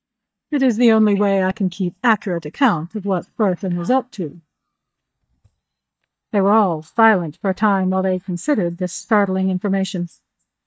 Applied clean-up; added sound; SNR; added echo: neural mask model DeepFilterNet 3.